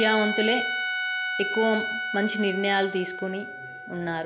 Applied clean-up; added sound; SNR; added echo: none; Trumpet; 3 dB; none.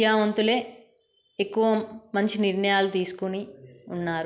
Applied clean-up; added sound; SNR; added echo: none; none; none; none.